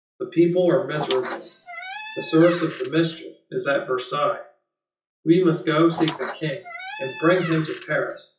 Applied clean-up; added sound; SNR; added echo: classical method WPE with log-MMSE.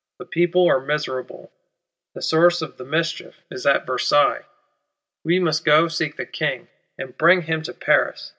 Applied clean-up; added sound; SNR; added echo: none; none; none; none.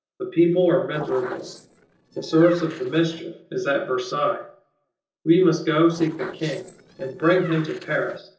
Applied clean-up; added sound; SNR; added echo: neural separator model SepFormer DNS4.